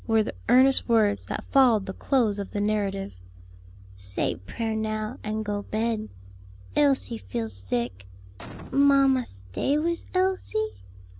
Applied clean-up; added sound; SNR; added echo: none; Boom; 17 dB; none.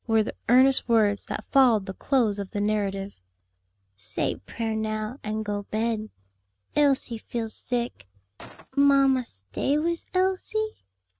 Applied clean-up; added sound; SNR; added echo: neural mask model RNNoise.